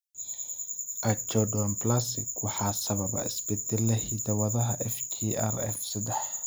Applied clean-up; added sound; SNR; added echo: none; none; none; none.